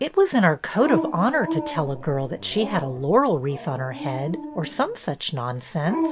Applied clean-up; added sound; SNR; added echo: none; Dog; 9 dB; none.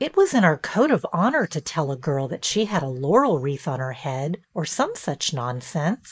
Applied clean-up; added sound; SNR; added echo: neural mask model Resemble Enhance denoiser.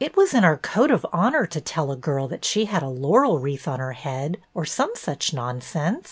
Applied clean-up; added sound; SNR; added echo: none; none; none; none.